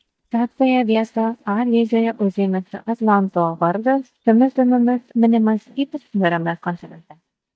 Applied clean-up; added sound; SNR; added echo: neural mask model DeepFilterNet 3.